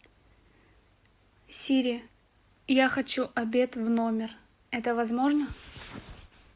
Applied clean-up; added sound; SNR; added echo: none; none; none; none.